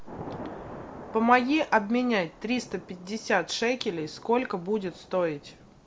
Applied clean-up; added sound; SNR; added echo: none; Thunder / Rain; 17 dB; none.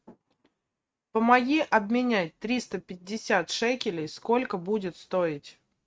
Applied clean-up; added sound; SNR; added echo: neural mask model RNNoise.